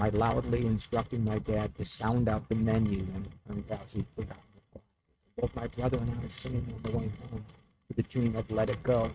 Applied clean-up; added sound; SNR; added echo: neural mask model RNNoise.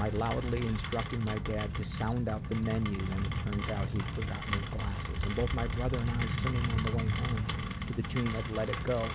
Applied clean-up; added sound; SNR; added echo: none; Rain; 0 dB; none.